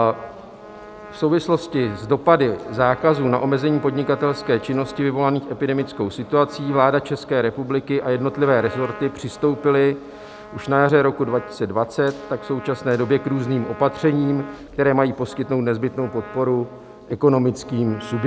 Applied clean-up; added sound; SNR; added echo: none; Trumpet; 19 dB; none.